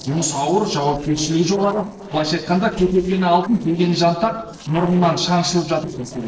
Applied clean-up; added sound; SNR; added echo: neural separator model SepFormer DNS4.